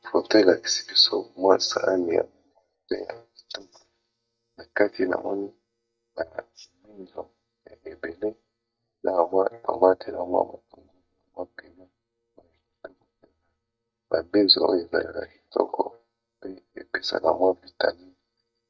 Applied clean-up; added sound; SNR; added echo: neural mask model DeepFilterNet 3.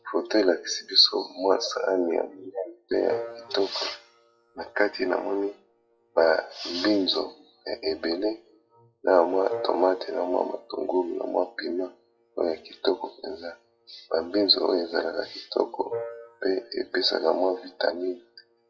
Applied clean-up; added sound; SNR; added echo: classical method WPE with log-MMSE.